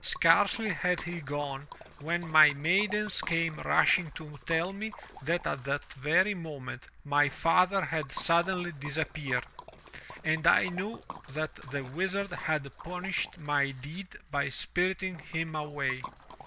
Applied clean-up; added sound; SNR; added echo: none; Liquid; 18 dB; none.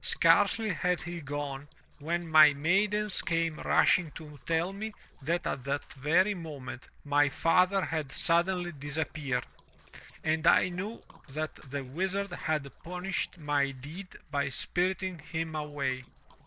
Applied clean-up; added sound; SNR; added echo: neural separator model SepFormer DNS4.